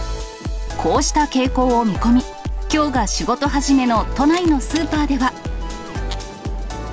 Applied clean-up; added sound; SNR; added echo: none; none; none; none.